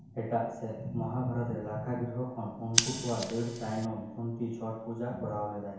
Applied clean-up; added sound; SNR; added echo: none; Scissors; 5 dB; reverberation time 1.0 s.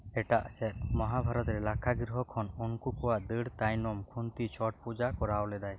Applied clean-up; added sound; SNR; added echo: none; none; none; none.